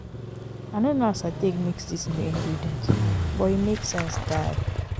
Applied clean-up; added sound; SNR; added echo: none; Motorcycle; 2 dB; none.